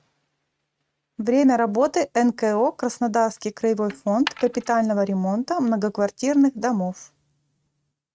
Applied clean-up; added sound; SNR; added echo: neural mask model RNNoise.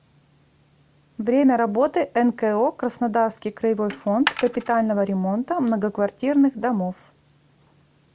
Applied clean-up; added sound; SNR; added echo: none; Coin (dropping); 9 dB; none.